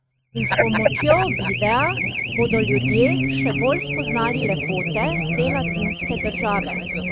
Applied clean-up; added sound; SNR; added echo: neural mask model RNNoise.